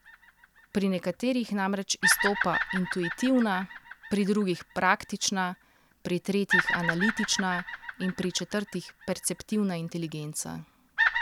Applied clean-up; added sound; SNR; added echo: none; Bird vocalization, bird call, bird song; 4 dB; none.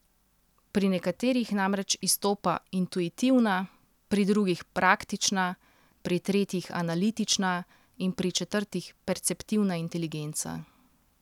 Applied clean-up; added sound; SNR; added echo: none; none; none; none.